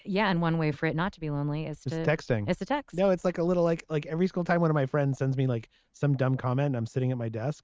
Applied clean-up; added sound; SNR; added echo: neural mask model RNNoise.